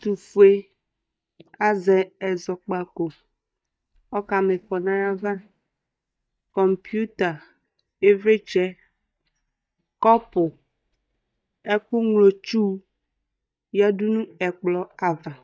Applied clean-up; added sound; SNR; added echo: neural mask model DeepFilterNet 3.